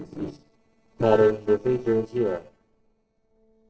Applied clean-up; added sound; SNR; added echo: neural separator model SepFormer DNS4.